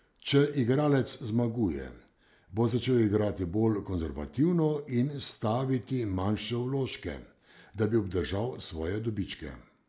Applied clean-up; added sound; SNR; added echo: none; none; none; none.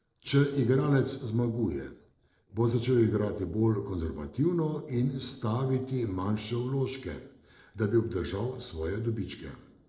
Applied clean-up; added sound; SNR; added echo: neural separator model SepFormer DNS4.